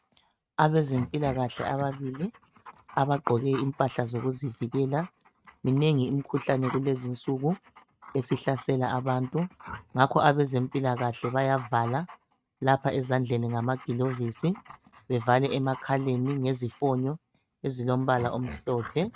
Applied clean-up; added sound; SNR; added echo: neural mask model RNNoise.